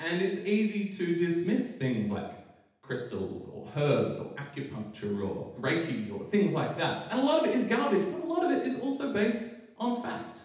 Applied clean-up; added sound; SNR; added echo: none; none; none; reverberation time 0.8 s.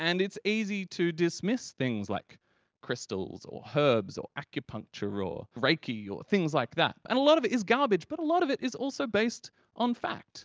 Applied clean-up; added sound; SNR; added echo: none; none; none; none.